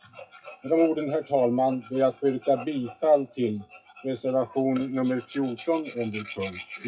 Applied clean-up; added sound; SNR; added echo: classical method WPE with log-MMSE.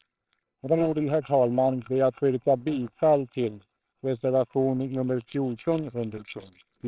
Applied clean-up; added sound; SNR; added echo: neural separator model SepFormer WHAMR!.